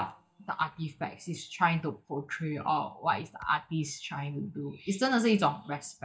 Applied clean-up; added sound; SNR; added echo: neural mask model DeepFilterNet 3.